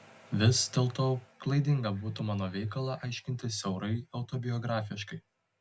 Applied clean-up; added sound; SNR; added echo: none; none; none; none.